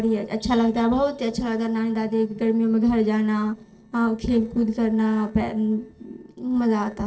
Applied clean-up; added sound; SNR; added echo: neural separator model SepFormer DNS4.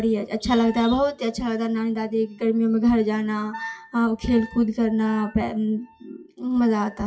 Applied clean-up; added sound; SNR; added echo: classical method WPE with log-MMSE.